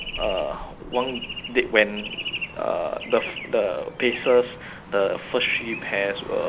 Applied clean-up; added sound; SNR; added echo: none; Traffic noise, roadway noise / Bird; 10 dB; none.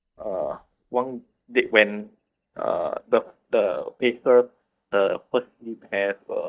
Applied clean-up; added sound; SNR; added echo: neural mask model DeepFilterNet 3.